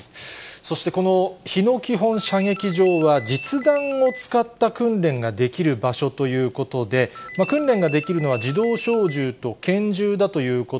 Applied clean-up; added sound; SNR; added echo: none; Ringtone; 15 dB; none.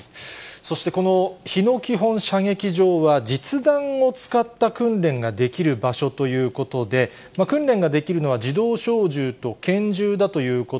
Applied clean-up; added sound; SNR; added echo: none; none; none; none.